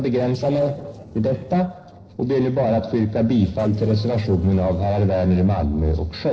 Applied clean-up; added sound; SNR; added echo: neural separator model SepFormer DNS4.